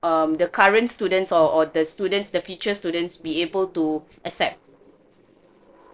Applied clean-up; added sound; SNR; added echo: neural separator model SepFormer DNS4.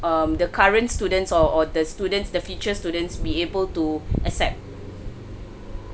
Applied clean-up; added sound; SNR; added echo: none; Car passing by; 18 dB; none.